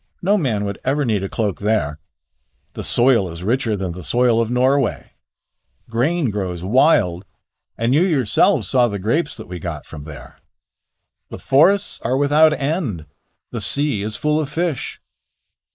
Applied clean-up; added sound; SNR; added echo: neural mask model Resemble Enhance denoiser.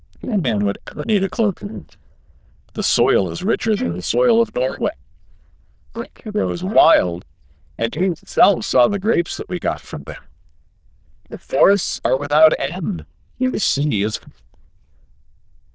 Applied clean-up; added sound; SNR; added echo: neural diffusion model UNIVERSE++.